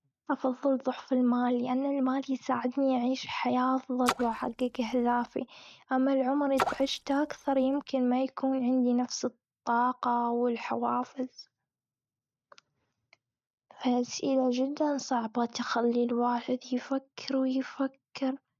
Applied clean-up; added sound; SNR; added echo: neural mask model RNNoise.